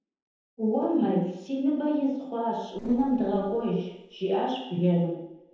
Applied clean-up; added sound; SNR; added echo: neural separator model SepFormer DNS4.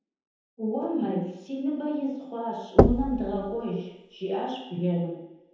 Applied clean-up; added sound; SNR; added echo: none; Knock; -5 dB; reverberation time 0.9 s.